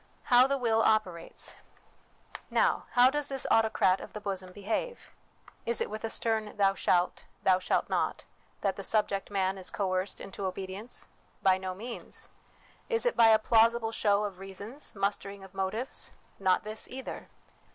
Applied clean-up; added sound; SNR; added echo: none; none; none; none.